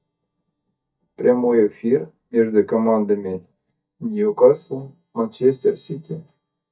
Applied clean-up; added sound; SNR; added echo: neural mask model DeepFilterNet 3.